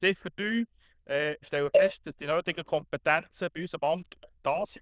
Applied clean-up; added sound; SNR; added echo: neural diffusion model UNIVERSE++.